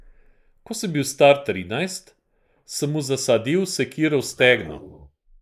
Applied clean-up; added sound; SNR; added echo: neural mask model Resemble Enhance denoiser.